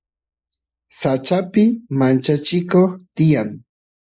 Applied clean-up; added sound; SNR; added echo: neural mask model Resemble Enhance denoiser.